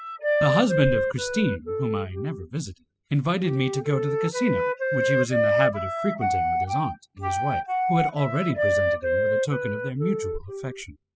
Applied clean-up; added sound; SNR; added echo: classical method spectral subtraction.